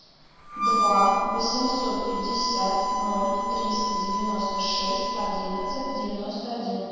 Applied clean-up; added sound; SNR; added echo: none; Harmonica; 0 dB; reverberation time 2.1 s.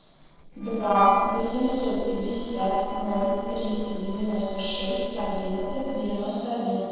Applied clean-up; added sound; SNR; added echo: neural separator model SepFormer DNS4.